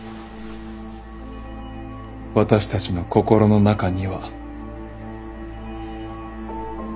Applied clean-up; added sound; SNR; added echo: none; none; none; none.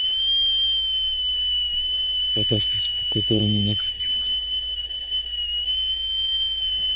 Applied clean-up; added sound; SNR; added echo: neural diffusion model UNIVERSE++.